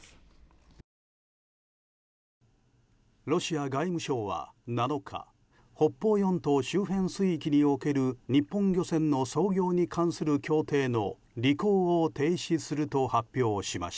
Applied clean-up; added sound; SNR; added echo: none; none; none; none.